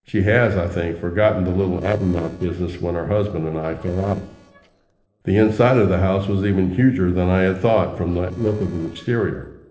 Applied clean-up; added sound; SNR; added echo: neural separator model SepFormer DNS4.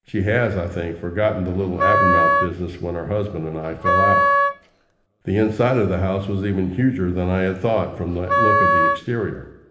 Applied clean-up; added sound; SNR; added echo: none; Wind instrument, woodwind instrument; -3 dB; reverberation time 1.1 s.